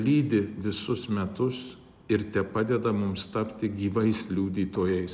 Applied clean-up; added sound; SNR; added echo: none; none; none; none.